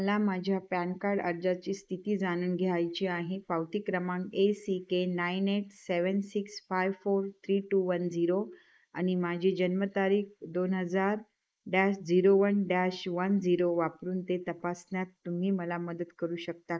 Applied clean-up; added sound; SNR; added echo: neural mask model Resemble Enhance denoiser.